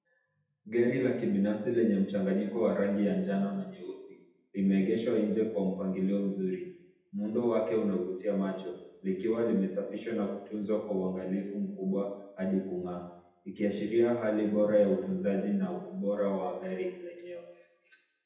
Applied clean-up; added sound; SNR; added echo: none; none; none; reverberation time 0.8 s.